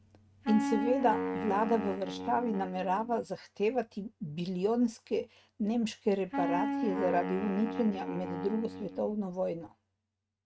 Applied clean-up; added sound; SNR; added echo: neural mask model RNNoise.